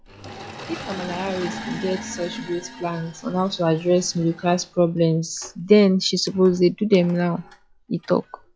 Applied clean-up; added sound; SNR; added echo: classical method log-MMSE.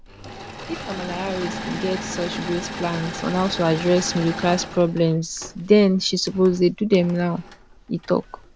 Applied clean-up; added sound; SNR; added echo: none; Engine / Mechanisms; 11 dB; none.